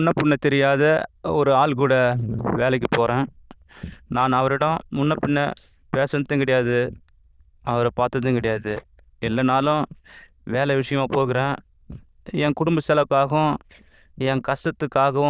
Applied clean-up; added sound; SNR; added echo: neural diffusion model UNIVERSE++.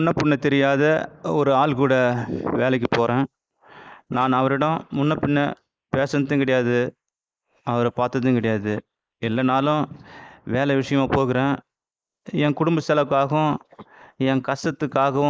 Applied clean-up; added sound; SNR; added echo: neural mask model Resemble Enhance denoiser.